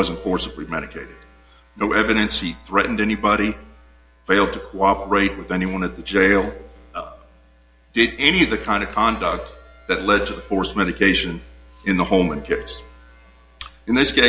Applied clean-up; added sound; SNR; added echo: none; none; none; none.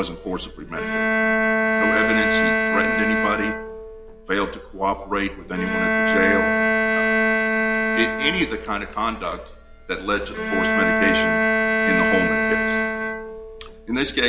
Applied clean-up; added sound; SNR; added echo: none; Bowed string instrument; -4 dB; none.